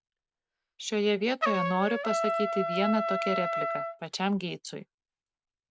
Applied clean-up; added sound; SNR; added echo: none; Trumpet; 2 dB; none.